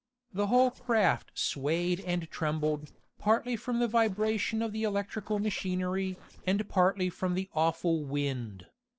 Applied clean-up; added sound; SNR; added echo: neural separator model SepFormer DNS4.